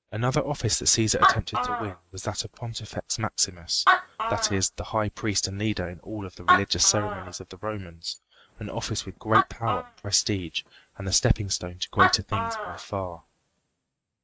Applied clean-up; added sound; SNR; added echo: neural mask model RNNoise.